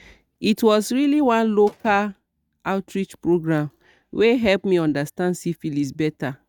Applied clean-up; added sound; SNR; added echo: neural mask model RNNoise.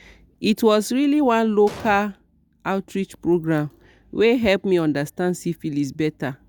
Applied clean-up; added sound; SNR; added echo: none; Explosion; 14 dB; none.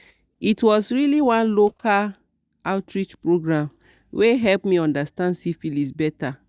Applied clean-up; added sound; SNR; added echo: neural mask model DeepFilterNet 3.